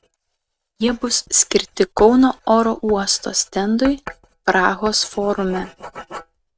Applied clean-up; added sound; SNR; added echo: neural mask model RNNoise.